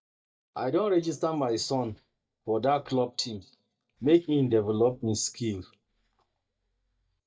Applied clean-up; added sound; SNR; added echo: neural mask model DeepFilterNet 3.